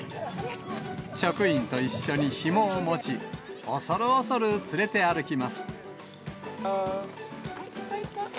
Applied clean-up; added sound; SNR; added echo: none; none; none; none.